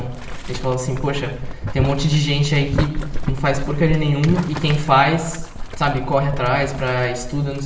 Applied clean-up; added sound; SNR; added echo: none; Boiling; 9 dB; reverberation time 0.8 s.